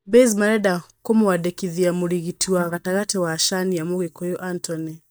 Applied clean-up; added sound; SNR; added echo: neural mask model DeepFilterNet 3.